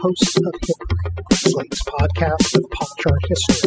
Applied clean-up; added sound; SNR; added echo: classical method spectral subtraction.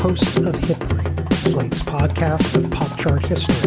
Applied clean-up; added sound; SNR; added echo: none; Drum kit; -3 dB; none.